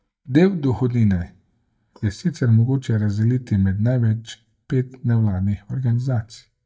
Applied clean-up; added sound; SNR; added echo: neural mask model DeepFilterNet 3.